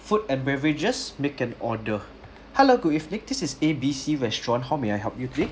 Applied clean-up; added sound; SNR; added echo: none; none; none; none.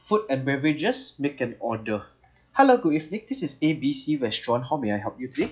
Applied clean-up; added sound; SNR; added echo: classical method log-MMSE.